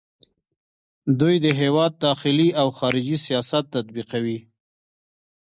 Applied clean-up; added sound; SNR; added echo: neural mask model Resemble Enhance denoiser.